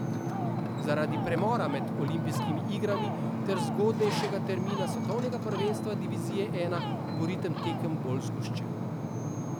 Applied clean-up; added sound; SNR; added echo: none; Ocean; -2 dB; none.